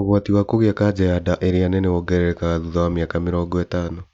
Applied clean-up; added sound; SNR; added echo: none; none; none; none.